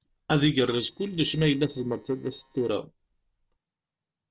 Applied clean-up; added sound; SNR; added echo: neural separator model SepFormer DNS4.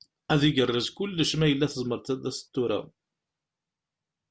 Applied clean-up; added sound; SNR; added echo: none; none; none; none.